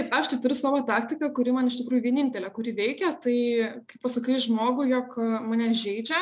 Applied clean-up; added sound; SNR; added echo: none; none; none; none.